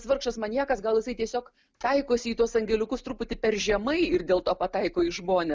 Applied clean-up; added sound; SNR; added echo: none; none; none; none.